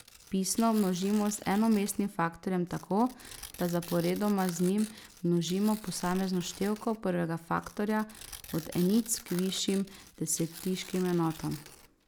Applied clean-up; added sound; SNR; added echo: none; Tearing; 18 dB; none.